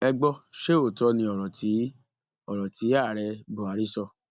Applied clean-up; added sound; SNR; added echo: none; none; none; none.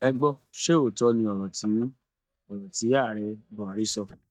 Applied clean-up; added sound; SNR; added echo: neural mask model DeepFilterNet 3.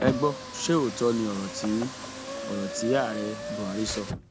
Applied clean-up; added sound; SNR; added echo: none; Car; 2 dB; none.